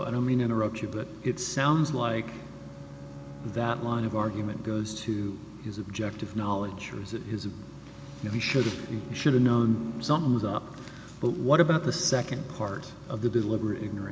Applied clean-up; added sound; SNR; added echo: none; Bowed string instrument; 19 dB; none.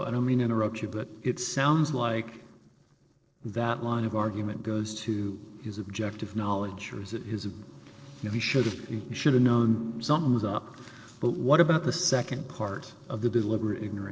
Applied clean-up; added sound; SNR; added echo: neural separator model SepFormer DNS4.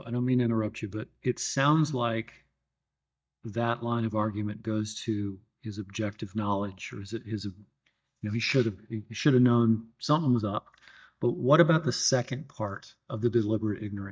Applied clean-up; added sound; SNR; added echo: neural mask model DeepFilterNet 3.